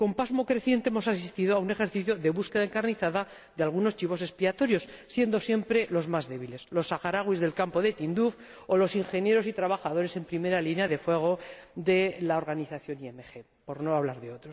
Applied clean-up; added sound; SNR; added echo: none; none; none; none.